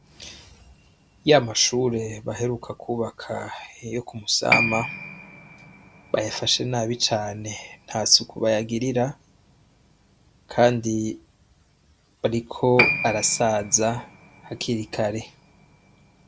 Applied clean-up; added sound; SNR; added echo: none; Piano; 8 dB; none.